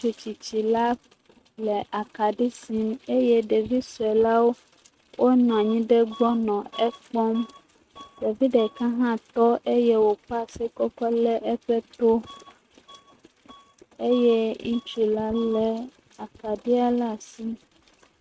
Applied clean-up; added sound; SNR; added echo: neural mask model RNNoise.